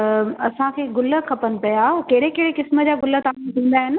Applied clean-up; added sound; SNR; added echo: none; none; none; none.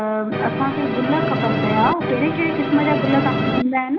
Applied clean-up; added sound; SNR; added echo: none; Musical instrument; 0 dB; reverberation time 0.4 s.